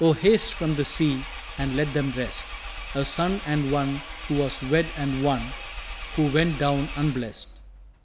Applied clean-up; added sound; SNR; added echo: none; Engine; 10 dB; none.